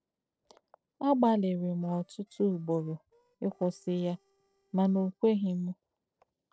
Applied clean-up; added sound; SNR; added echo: neural separator model SepFormer DNS4.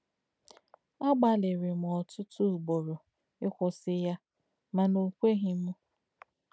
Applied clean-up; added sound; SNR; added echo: none; none; none; none.